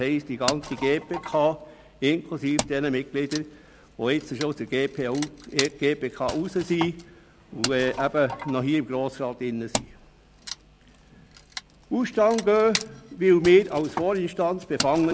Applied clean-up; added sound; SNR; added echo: none; Wood; 12 dB; none.